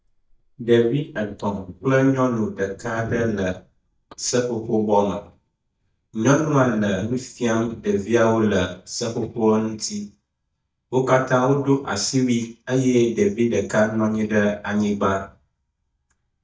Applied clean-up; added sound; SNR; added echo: neural mask model DeepFilterNet 3.